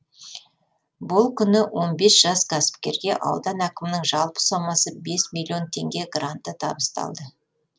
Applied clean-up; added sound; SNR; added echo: none; none; none; none.